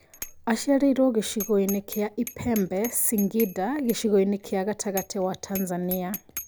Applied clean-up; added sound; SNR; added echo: none; Bicycle bell; 15 dB; none.